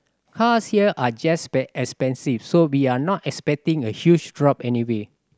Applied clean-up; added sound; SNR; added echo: none; none; none; none.